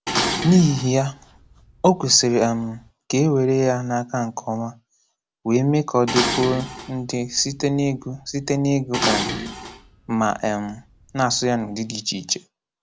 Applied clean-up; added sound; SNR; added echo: none; Dishes, pots, and pans; 8 dB; none.